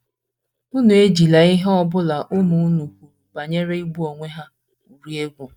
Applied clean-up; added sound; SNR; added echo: neural mask model DeepFilterNet 3.